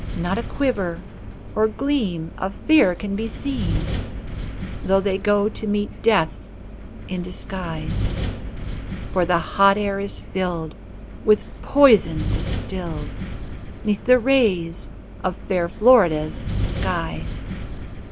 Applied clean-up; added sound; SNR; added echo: none; Wind; 7 dB; none.